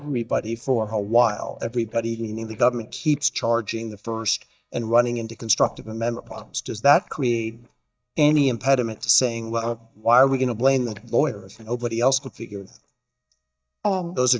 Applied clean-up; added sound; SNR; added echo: neural mask model DeepFilterNet 3.